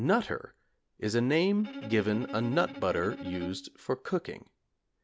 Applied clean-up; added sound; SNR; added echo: none; Bowed string instrument; 12 dB; none.